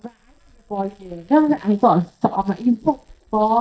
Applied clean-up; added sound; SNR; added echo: neural mask model DeepFilterNet 3.